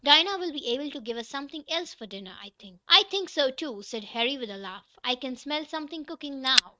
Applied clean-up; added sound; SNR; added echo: neural mask model RNNoise.